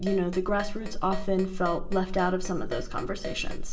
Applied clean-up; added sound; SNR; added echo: none; Keyboard (musical); 15 dB; reverberation time 1.3 s.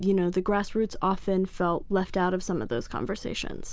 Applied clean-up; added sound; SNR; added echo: none; none; none; none.